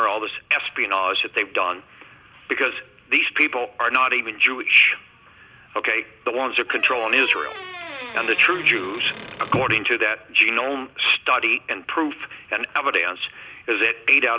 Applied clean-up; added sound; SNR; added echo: none; Squeak / Wood; 11 dB; none.